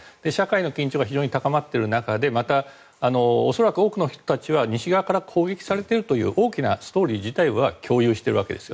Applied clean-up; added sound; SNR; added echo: none; none; none; none.